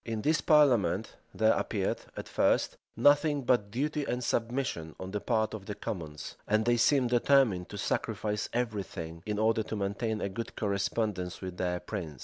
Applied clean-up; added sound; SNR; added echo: none; none; none; none.